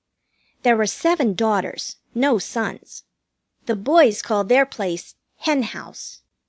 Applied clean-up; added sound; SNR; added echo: none; none; none; none.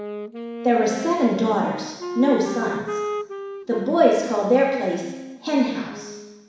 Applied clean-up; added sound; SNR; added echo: none; Wind instrument, woodwind instrument; 10 dB; reverberation time 1.1 s.